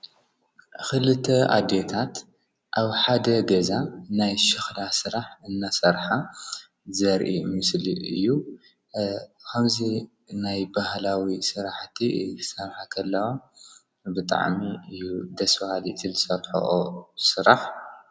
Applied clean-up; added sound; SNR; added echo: none; none; none; none.